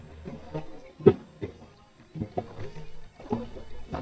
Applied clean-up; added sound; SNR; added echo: neural mask model DeepFilterNet 3.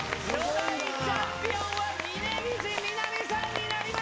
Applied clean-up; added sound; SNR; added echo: none; none; none; none.